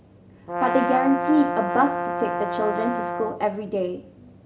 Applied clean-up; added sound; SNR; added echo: none; Brass instrument; 2 dB; none.